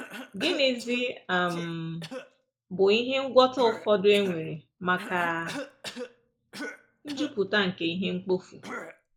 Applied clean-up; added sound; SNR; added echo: neural mask model Resemble Enhance denoiser.